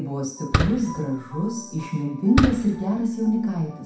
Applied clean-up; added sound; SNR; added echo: none; Fireworks; 4 dB; reverberation time 0.6 s.